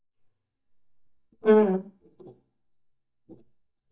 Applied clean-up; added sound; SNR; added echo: neural mask model DeepFilterNet 3.